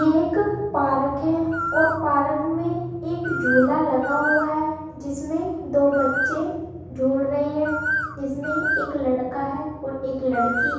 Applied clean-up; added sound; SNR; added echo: none; Bird; 7 dB; reverberation time 1.1 s.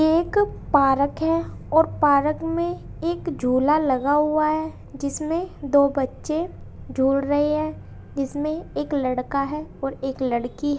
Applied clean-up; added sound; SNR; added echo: none; none; none; none.